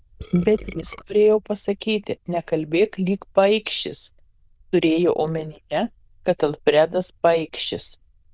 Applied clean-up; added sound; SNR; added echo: neural diffusion model UNIVERSE++.